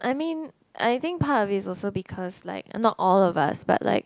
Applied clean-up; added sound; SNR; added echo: none; none; none; none.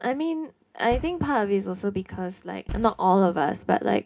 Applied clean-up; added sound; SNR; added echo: none; Bass drum; 13 dB; reverberation time 0.3 s.